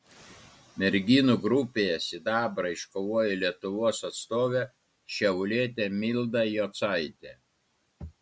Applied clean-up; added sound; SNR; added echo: none; none; none; none.